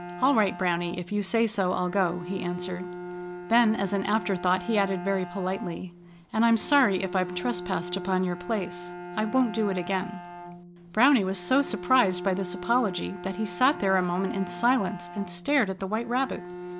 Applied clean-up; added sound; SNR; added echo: none; Bowed string instrument; 12 dB; none.